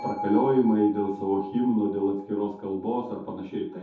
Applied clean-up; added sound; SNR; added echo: none; Bell; 13 dB; reverberation time 0.5 s.